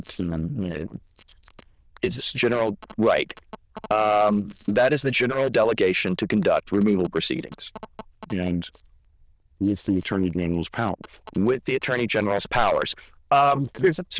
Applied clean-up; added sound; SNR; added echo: neural diffusion model UNIVERSE++.